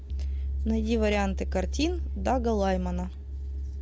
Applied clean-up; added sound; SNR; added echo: none; none; none; none.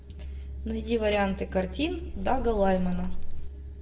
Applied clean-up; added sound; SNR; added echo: none; Wind; 0 dB; reverberation time 0.5 s.